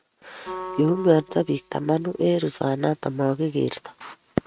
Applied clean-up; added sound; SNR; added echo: neural mask model RNNoise.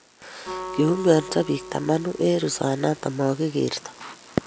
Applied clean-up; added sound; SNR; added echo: none; Acoustic guitar; 15 dB; none.